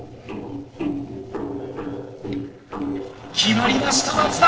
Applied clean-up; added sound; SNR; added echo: neural separator model SepFormer DNS4.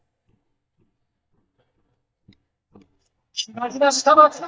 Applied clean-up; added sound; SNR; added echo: neural mask model DeepFilterNet 3.